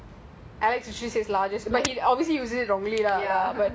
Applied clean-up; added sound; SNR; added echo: none; none; none; none.